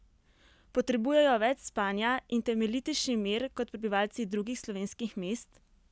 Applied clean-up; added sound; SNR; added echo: none; none; none; none.